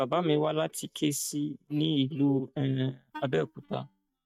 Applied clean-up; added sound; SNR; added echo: neural mask model DeepFilterNet 3.